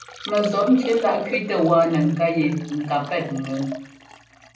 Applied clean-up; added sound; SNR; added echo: none; Liquid; 15 dB; reverberation time 0.6 s.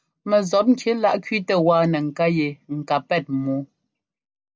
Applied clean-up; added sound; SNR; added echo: none; none; none; none.